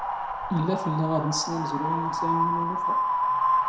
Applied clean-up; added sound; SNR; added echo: none; Wind; -3 dB; reverberation time 0.6 s.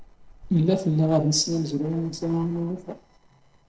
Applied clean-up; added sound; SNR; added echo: neural separator model SepFormer DNS4.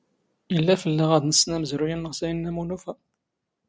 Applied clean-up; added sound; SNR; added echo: none; none; none; none.